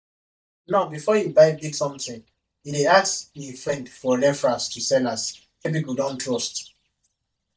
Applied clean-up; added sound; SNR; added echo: neural mask model DeepFilterNet 3.